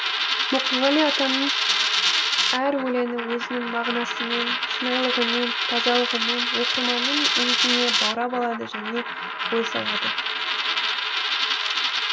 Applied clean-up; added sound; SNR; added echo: none; Coin (dropping); -3 dB; none.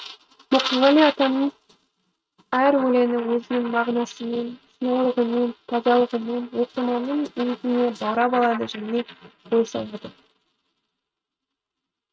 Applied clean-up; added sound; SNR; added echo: neural mask model RNNoise.